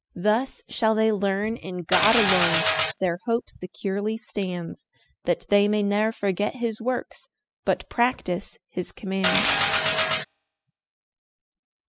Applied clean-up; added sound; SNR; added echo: classical method spectral subtraction.